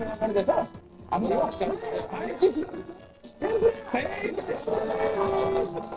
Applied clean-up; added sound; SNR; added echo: neural separator model SepFormer DNS4.